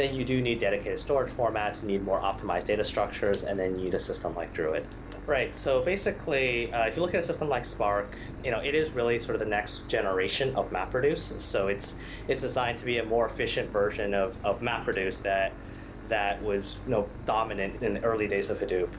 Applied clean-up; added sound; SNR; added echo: none; Engine / Boat, Water vehicle; 12 dB; none.